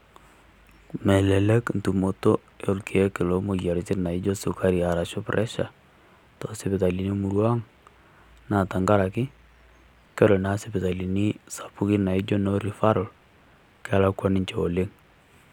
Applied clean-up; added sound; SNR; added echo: none; none; none; none.